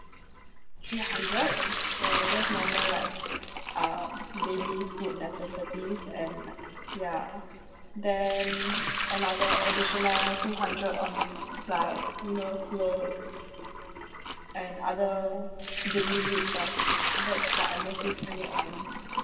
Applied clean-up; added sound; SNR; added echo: none; Sink (filling or washing) / Liquid; -2 dB; reverberation time 2.6 s.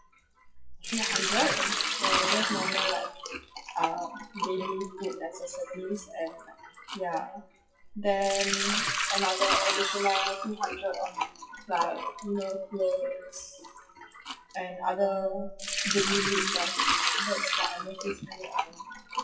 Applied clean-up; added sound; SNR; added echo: classical method WPE with log-MMSE.